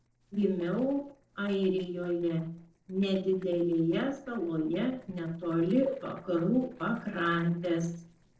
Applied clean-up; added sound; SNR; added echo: neural separator model SepFormer DNS4.